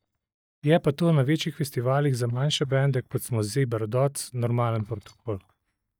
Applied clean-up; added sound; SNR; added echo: neural mask model DeepFilterNet 3.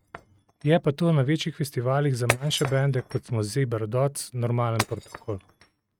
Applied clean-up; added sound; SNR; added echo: neural mask model RNNoise.